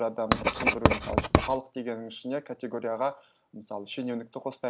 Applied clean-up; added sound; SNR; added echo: none; Writing; -5 dB; none.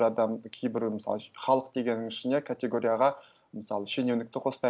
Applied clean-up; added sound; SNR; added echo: none; none; none; none.